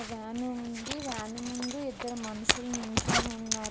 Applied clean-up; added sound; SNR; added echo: none; Zipper (clothing); -2 dB; none.